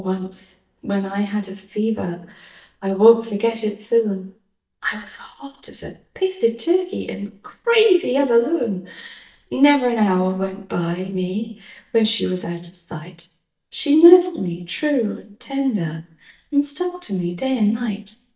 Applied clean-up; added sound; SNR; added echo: neural mask model DeepFilterNet 3.